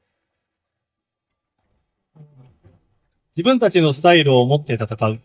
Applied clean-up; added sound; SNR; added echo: neural mask model DeepFilterNet 3.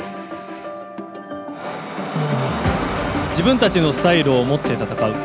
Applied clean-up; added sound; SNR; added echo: none; none; none; none.